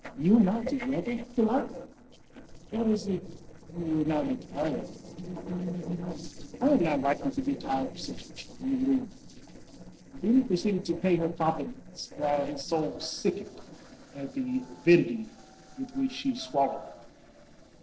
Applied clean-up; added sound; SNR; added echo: neural separator model SepFormer DNS4.